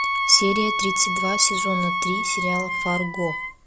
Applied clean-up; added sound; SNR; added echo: none; Wind instrument, woodwind instrument; 1 dB; none.